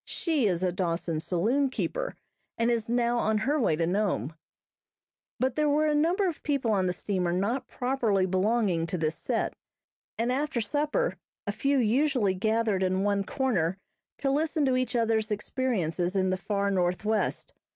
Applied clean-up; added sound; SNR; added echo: none; none; none; none.